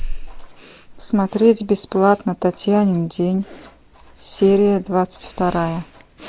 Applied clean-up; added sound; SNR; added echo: none; Breathing; 13 dB; none.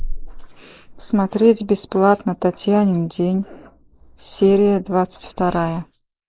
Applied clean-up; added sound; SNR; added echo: neural mask model Resemble Enhance denoiser.